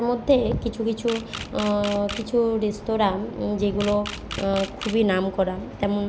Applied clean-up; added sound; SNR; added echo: none; Camera; 14 dB; none.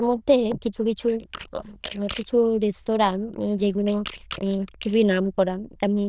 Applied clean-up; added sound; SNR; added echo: neural diffusion model UNIVERSE++.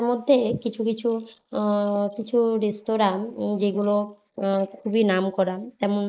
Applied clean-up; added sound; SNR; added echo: neural mask model Resemble Enhance denoiser.